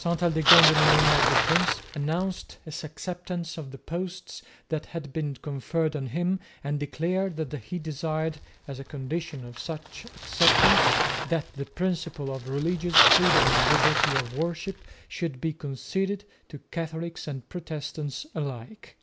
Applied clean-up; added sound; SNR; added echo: none; Bicycle; 0 dB; none.